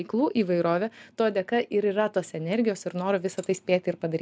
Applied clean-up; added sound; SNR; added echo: none; none; none; none.